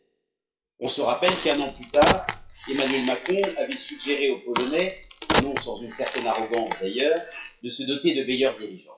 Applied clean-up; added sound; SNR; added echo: classical method WPE with log-MMSE.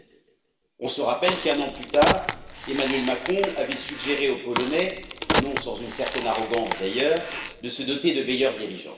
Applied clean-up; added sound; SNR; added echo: none; Crack; 2 dB; reverberation time 1.1 s.